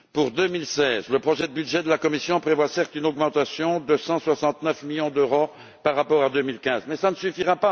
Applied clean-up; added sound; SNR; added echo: none; none; none; none.